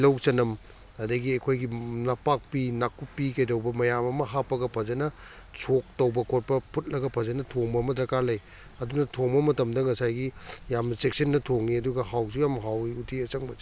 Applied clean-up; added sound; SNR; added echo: none; none; none; none.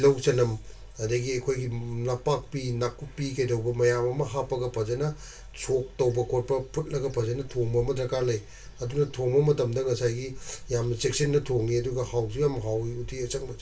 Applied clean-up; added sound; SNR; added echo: none; none; none; reverberation time 0.2 s.